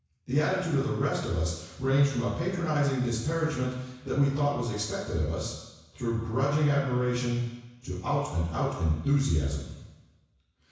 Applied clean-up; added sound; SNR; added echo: none; none; none; reverberation time 1.1 s.